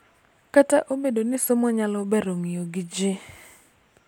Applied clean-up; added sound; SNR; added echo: none; none; none; none.